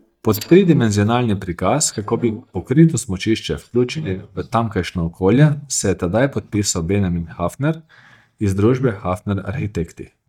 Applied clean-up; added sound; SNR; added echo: neural mask model DeepFilterNet 3.